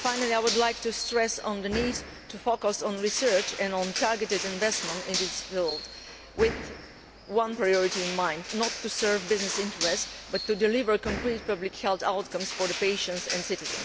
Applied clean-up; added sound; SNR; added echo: none; Crushing; 7 dB; none.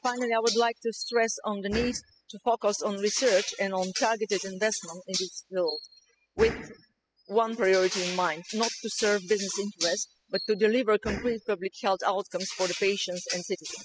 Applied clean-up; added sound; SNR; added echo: classical method spectral subtraction.